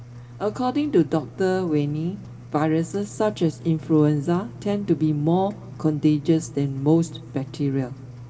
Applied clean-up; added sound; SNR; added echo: none; Engine; 17 dB; reverberation time 1.9 s.